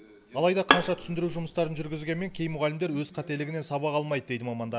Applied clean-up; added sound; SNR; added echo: none; Bowed string instrument; 1 dB; none.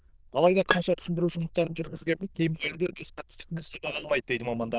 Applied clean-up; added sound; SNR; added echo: neural diffusion model UNIVERSE++.